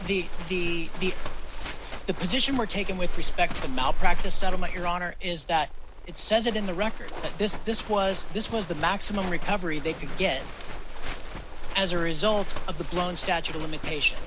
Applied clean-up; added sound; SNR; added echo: none; Livestock, farm animals, working animals; -3 dB; none.